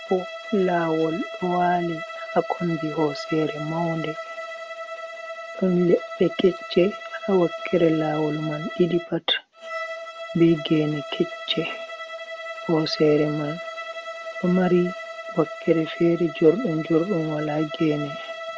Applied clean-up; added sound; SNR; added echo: none; Bowed string instrument; 11 dB; none.